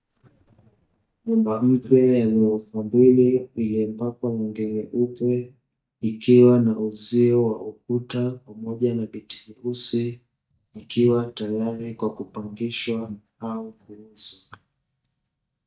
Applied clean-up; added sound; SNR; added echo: neural mask model DeepFilterNet 3.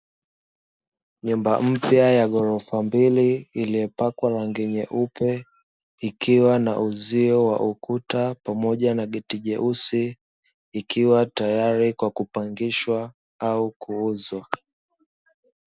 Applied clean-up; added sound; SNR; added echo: none; none; none; none.